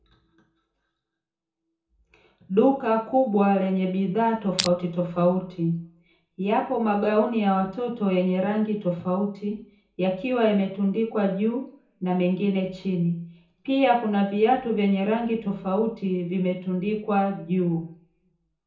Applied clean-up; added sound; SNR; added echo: none; Crushing; 5 dB; reverberation time 0.6 s.